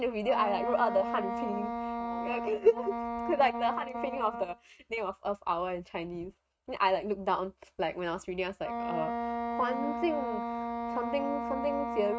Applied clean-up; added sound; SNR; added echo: neural mask model RNNoise.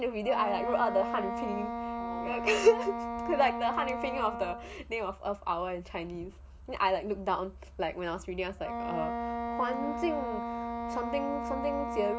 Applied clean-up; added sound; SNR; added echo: none; Wind instrument, woodwind instrument; 5 dB; none.